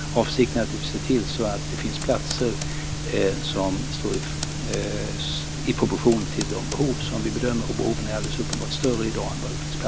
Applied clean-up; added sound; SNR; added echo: none; Computer keyboard; 16 dB; none.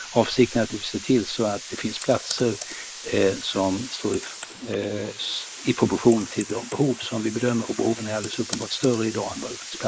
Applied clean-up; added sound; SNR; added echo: neural mask model Resemble Enhance denoiser.